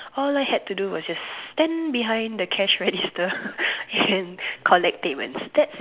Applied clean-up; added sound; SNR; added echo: none; none; none; none.